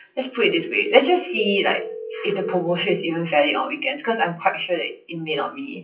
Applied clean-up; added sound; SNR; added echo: classical method WPE with log-MMSE.